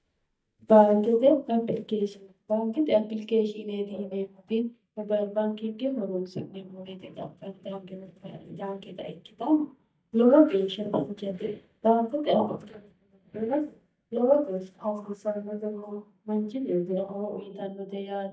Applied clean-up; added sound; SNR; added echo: neural mask model DeepFilterNet 3.